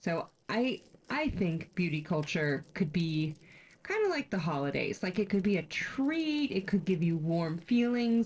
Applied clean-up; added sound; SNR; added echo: neural separator model SepFormer DNS4.